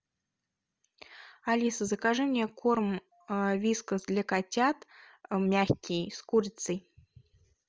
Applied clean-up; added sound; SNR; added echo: none; none; none; none.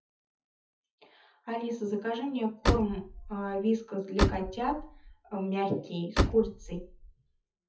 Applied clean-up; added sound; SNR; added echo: classical method WPE with log-MMSE.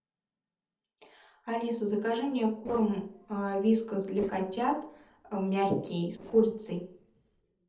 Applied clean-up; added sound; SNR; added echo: neural separator model SepFormer DNS4.